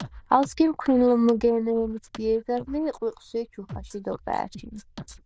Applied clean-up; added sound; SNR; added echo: neural diffusion model UNIVERSE++.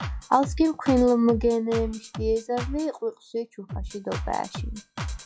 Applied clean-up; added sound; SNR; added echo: classical method log-MMSE.